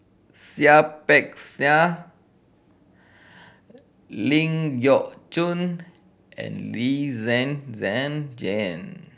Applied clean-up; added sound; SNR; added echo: none; none; none; none.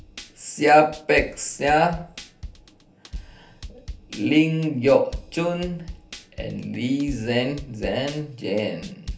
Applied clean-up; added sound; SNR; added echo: none; Drum kit; 15 dB; reverberation time 0.3 s.